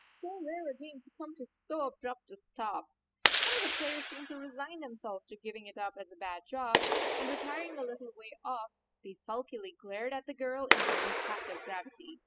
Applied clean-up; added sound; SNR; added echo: classical method spectral subtraction.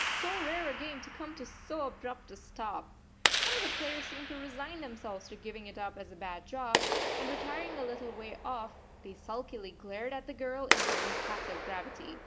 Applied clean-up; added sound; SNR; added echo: none; Clapping; -3 dB; none.